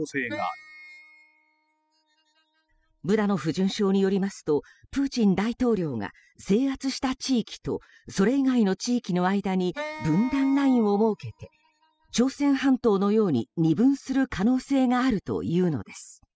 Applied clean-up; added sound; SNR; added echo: classical method spectral subtraction.